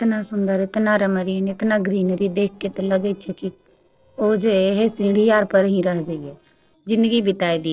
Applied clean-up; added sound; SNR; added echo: neural separator model SepFormer DNS4.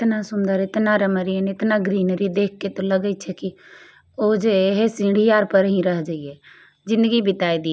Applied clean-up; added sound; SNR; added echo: none; none; none; none.